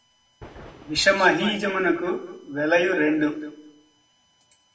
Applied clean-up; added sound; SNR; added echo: none; Thunder; 19 dB; reverberation time 0.4 s.